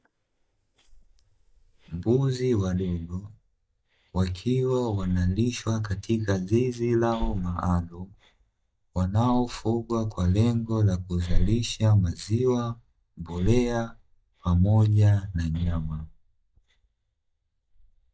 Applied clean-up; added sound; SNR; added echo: neural mask model DeepFilterNet 3.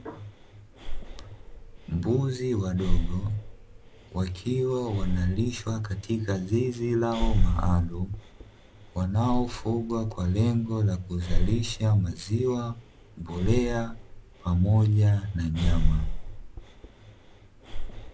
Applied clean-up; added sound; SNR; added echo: none; Breathing; 3 dB; none.